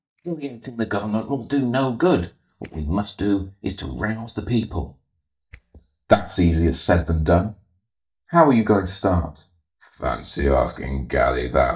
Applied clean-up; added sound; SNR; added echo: neural mask model DeepFilterNet 3.